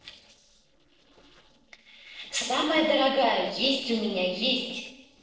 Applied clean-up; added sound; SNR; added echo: neural separator model SepFormer DNS4.